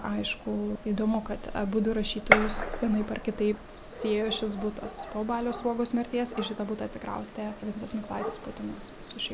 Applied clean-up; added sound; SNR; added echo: none; Gunshot, gunfire; 5 dB; none.